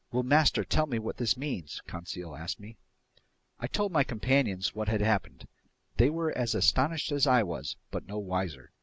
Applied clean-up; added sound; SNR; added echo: none; none; none; none.